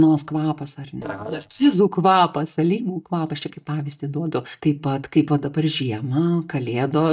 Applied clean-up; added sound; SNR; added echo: neural mask model DeepFilterNet 3.